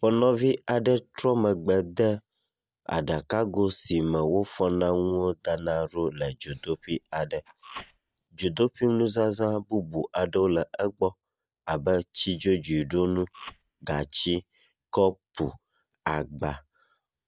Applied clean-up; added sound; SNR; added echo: neural mask model DeepFilterNet 3.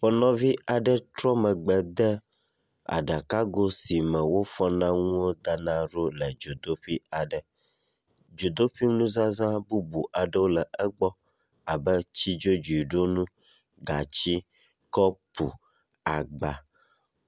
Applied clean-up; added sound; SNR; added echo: none; none; none; none.